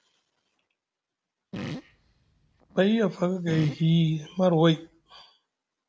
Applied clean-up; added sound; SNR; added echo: none; Fart; 14 dB; none.